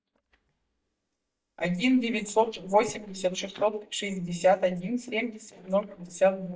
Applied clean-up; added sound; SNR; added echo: neural mask model DeepFilterNet 3.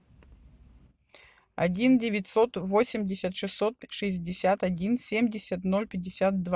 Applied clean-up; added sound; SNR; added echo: none; none; none; none.